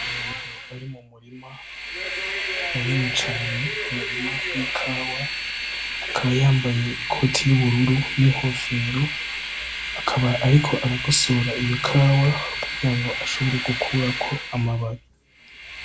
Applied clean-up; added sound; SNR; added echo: none; Train; 6 dB; none.